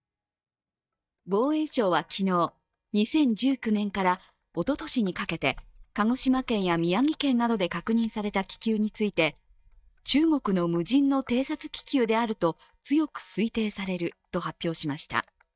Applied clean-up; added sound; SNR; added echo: neural mask model DeepFilterNet 3.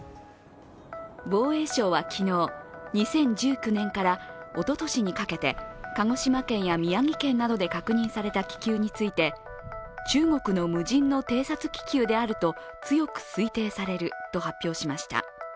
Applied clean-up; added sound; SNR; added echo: none; none; none; none.